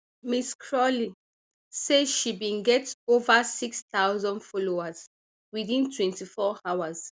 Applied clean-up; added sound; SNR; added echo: none; none; none; none.